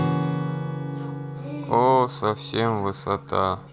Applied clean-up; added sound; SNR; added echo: none; Acoustic guitar / Strum; 5 dB; none.